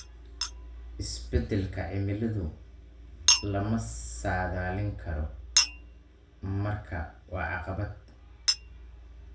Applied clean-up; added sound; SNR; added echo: none; Chink, clink; 2 dB; reverberation time 0.3 s.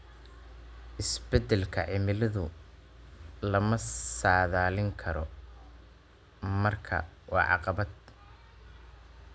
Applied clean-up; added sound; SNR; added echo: none; none; none; none.